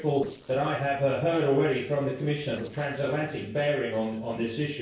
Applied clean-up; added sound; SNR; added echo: neural separator model SepFormer DNS4.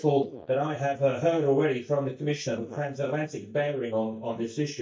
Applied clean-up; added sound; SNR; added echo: neural mask model DeepFilterNet 3.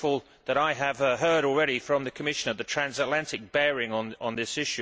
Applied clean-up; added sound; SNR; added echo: none; none; none; none.